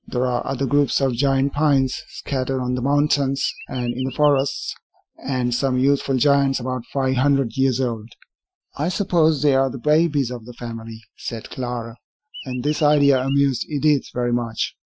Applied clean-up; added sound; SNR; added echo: classical method Wiener filter.